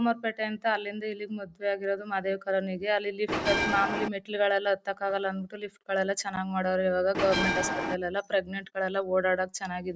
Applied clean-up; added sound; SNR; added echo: none; Bell; 0 dB; none.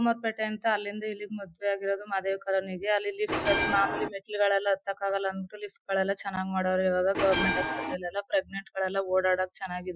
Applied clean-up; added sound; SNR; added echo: classical method Wiener filter.